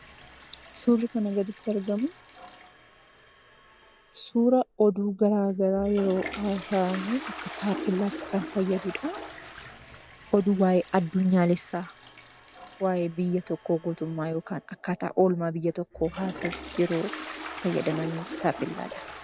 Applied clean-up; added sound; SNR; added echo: none; Toilet flush; 14 dB; none.